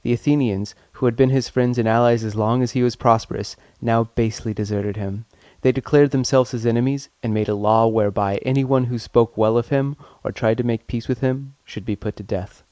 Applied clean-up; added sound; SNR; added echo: none; none; none; none.